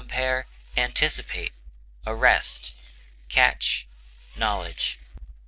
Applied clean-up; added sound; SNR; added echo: neural separator model SepFormer DNS4.